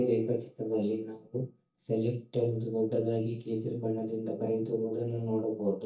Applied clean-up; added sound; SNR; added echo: neural mask model DeepFilterNet 3.